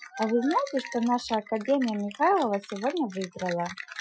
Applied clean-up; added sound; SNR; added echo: classical method Wiener filter.